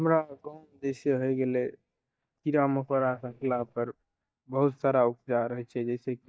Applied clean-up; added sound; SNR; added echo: neural mask model DeepFilterNet 3.